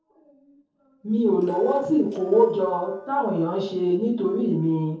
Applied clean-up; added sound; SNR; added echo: neural separator model SepFormer DNS4.